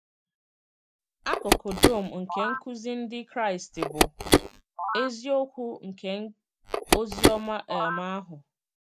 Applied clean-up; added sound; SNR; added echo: none; Telephone; -5 dB; none.